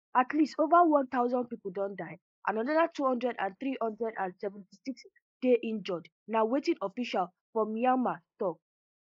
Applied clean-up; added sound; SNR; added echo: neural mask model Resemble Enhance denoiser.